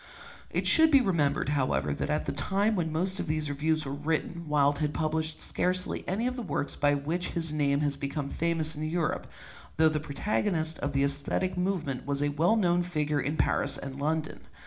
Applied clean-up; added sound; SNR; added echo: none; none; none; reverberation time 0.4 s.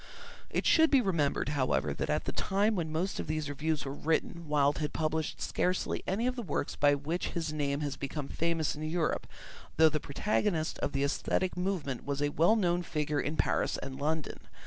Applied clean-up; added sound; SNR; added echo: none; none; none; none.